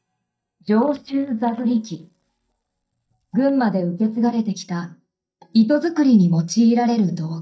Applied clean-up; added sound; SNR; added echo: neural mask model DeepFilterNet 3.